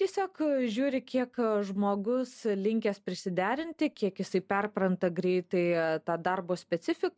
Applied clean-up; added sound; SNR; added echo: neural mask model Resemble Enhance denoiser.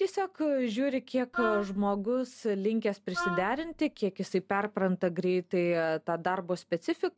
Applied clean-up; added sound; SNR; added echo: none; Wind instrument, woodwind instrument; 7 dB; none.